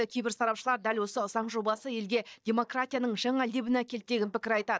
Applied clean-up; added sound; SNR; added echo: neural mask model DeepFilterNet 3.